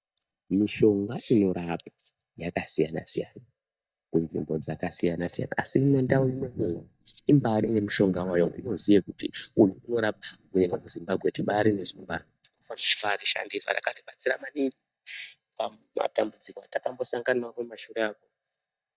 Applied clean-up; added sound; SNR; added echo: neural mask model DeepFilterNet 3.